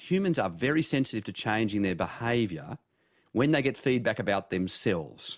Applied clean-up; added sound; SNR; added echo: none; none; none; none.